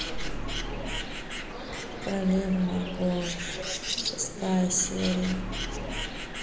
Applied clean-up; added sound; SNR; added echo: none; Bird; 4 dB; reverberation time 0.8 s.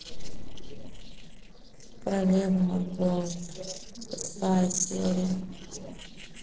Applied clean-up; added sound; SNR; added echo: neural separator model SepFormer DNS4.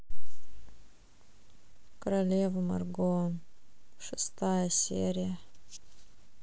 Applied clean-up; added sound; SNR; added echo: none; none; none; none.